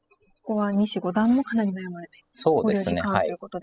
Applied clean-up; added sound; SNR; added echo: classical method spectral subtraction.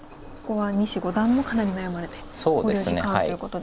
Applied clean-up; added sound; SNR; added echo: none; Engine + Car passing by; 16 dB; none.